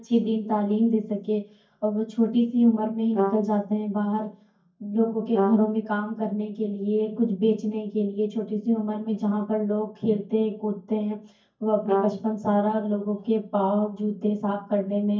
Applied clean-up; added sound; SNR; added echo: neural mask model DeepFilterNet 3.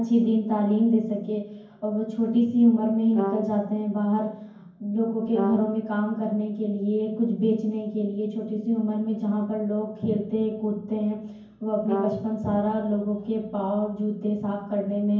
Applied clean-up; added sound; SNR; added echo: none; Brass instrument; 6 dB; reverberation time 0.9 s.